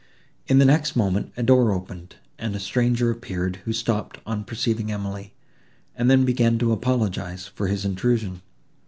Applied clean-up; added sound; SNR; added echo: none; none; none; none.